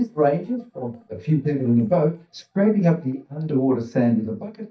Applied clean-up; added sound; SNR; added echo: neural mask model DeepFilterNet 3.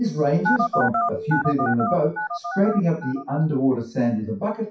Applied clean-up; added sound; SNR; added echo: classical method WPE with log-MMSE.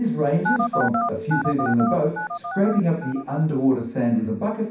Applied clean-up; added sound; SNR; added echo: none; Telephone; 5 dB; reverberation time 0.6 s.